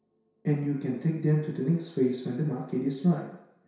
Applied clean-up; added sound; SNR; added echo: none; none; none; reverberation time 0.7 s.